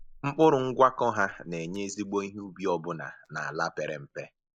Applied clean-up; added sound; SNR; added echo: neural mask model Resemble Enhance denoiser.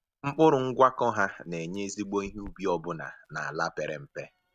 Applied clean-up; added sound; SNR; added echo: neural mask model RNNoise.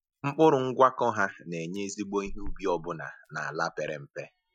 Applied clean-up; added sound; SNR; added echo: classical method Wiener filter.